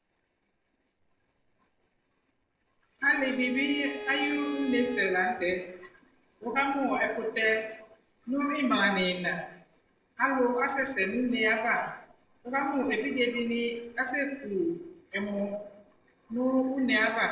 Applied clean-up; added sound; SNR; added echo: neural separator model SepFormer DNS4.